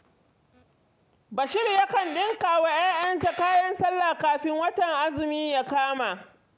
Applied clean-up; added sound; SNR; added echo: none; Camera; 16 dB; none.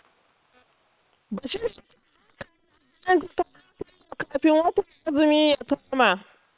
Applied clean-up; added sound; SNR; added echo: neural separator model SepFormer WHAM!.